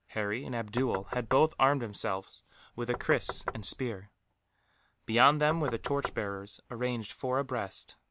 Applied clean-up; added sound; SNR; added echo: none; Knock; 9 dB; none.